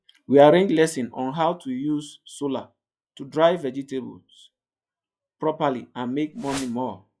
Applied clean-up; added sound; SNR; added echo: classical method log-MMSE.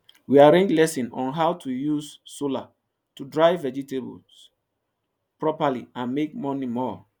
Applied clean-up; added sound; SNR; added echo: none; none; none; none.